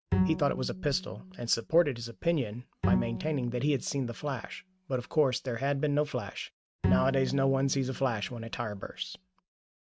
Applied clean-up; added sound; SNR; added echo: neural mask model RNNoise.